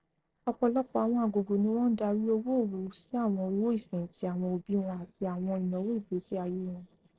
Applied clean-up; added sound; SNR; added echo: neural separator model SepFormer DNS4.